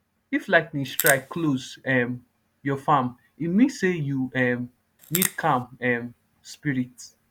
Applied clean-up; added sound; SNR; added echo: none; Crackle; 4 dB; none.